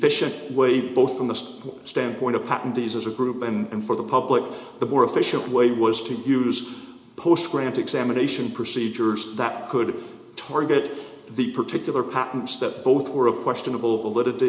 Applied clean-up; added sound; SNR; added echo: none; Fart; 16 dB; reverberation time 0.8 s.